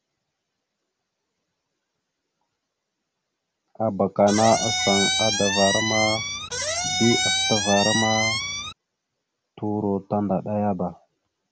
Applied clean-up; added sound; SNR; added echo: none; Squeak; -2 dB; none.